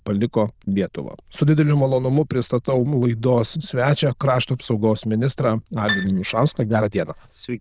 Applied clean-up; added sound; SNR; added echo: neural diffusion model UNIVERSE++.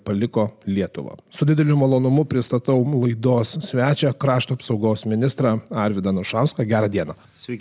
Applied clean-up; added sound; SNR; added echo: none; none; none; none.